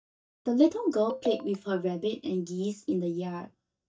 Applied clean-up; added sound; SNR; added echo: neural mask model DeepFilterNet 3.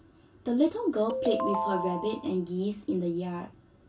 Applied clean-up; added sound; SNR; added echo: none; Ringtone; 3 dB; reverberation time 0.2 s.